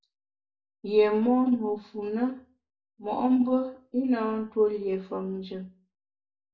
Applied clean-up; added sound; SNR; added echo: none; none; none; reverberation time 0.2 s.